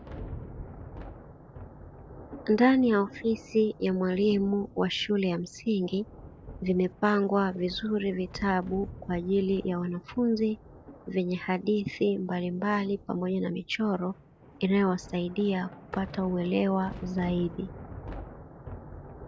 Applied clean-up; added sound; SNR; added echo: none; Thunder; 16 dB; none.